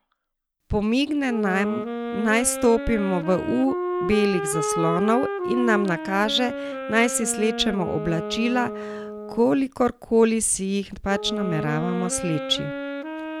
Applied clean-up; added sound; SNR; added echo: none; Wind instrument, woodwind instrument; 7 dB; none.